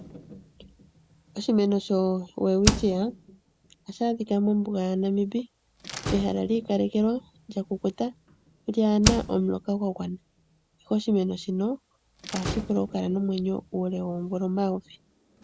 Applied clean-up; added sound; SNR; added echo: none; Slam; 9 dB; none.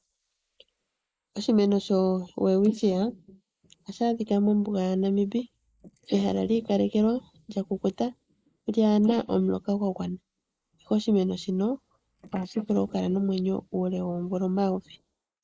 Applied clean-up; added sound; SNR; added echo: neural mask model Resemble Enhance denoiser.